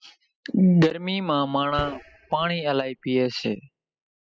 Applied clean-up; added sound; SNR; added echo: classical method spectral subtraction.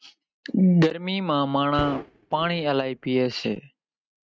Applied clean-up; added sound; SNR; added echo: neural mask model RNNoise.